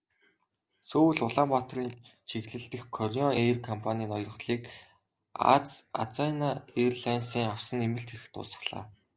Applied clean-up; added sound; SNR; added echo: none; none; none; none.